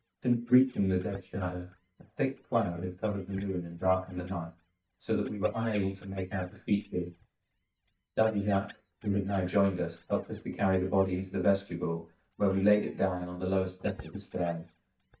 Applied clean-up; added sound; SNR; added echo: neural mask model DeepFilterNet 3.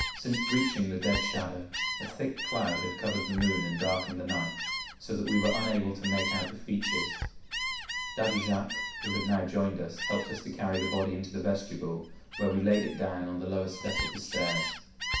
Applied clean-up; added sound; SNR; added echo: none; Gull, seagull; 4 dB; reverberation time 0.6 s.